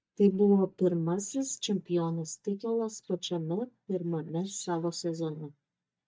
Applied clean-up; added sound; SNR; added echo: neural mask model DeepFilterNet 3.